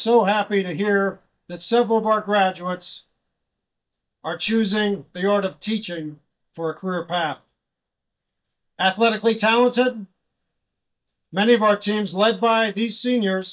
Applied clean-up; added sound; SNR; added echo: neural mask model DeepFilterNet 3.